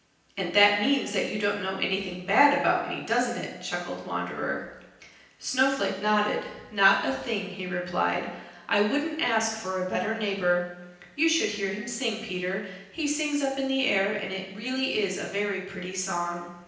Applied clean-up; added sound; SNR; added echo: none; none; none; reverberation time 0.9 s.